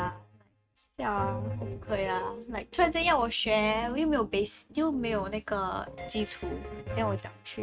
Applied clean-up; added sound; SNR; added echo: neural mask model RNNoise.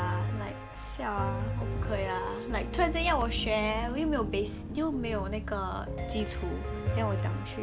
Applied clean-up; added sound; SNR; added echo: none; Piano; 1 dB; none.